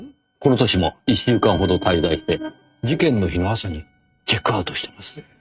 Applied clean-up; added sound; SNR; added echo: neural mask model RNNoise.